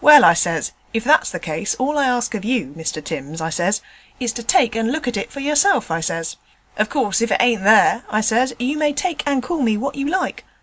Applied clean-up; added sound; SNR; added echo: none; none; none; none.